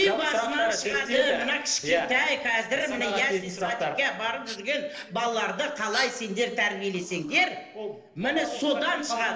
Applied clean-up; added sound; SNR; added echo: neural separator model SepFormer DNS4.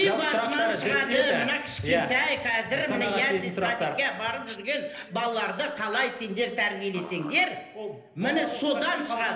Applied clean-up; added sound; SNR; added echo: none; Dog; 15 dB; reverberation time 0.8 s.